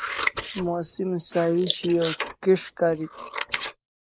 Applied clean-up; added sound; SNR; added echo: neural mask model Resemble Enhance denoiser.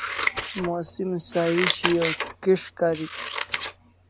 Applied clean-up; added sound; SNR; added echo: none; Scissors; 4 dB; none.